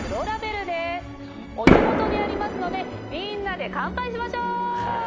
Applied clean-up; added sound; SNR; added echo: none; Fireworks; -2 dB; none.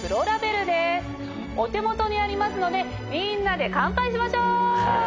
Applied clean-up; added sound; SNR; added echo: none; none; none; none.